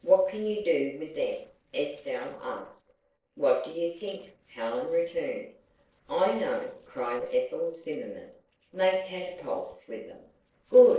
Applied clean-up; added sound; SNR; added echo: neural separator model SepFormer DNS4.